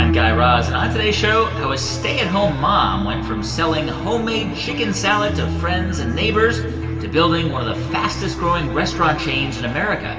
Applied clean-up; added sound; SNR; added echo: none; Bass guitar; 16 dB; reverberation time 1.9 s.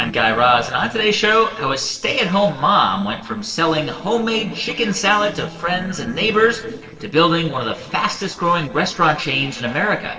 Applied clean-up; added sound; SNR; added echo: neural separator model SepFormer DNS4.